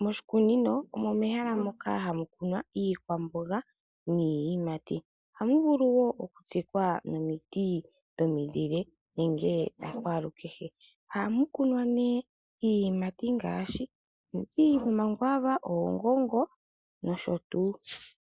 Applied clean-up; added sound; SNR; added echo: neural mask model Resemble Enhance denoiser.